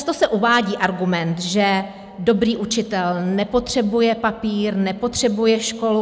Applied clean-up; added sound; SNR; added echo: none; none; none; none.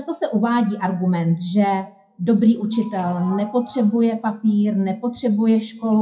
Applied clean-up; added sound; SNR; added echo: classical method WPE with log-MMSE.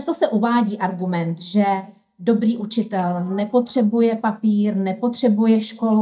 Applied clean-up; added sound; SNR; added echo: neural mask model DeepFilterNet 3.